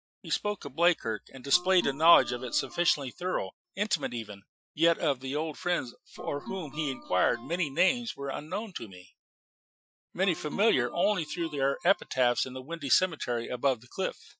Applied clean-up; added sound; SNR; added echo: classical method Wiener filter.